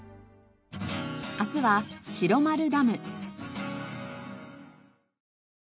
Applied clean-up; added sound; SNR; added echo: none; none; none; none.